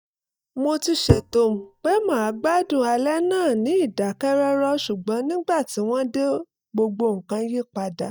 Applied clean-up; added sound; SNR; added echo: neural mask model DeepFilterNet 3.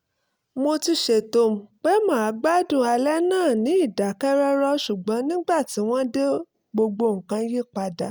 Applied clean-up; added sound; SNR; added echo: none; none; none; none.